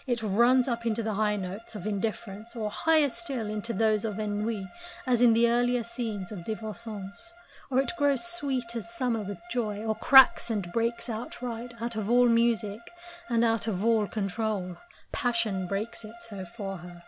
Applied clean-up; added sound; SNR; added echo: none; Bowed string instrument; 20 dB; none.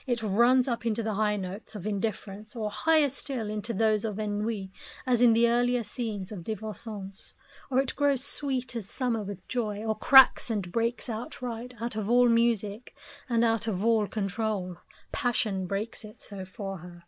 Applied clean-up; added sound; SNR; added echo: neural mask model Resemble Enhance denoiser.